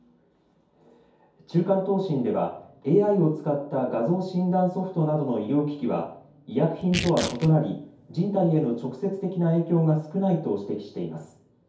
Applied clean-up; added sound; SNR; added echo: none; Tearing; 11 dB; reverberation time 0.6 s.